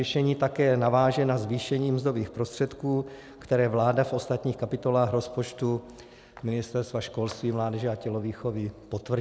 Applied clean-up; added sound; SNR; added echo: none; none; none; none.